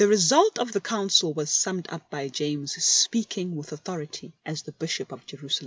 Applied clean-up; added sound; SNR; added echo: none; none; none; none.